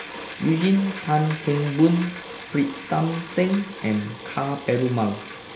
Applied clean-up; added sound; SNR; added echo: none; Bicycle; 9 dB; none.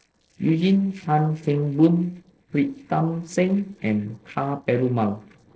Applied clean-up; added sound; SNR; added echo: neural separator model SepFormer DNS4.